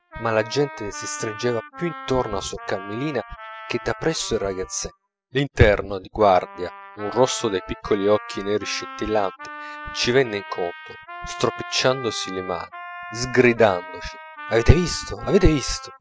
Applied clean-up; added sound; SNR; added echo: classical method spectral subtraction.